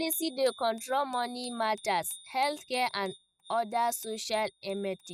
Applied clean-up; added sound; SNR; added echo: neural mask model RNNoise.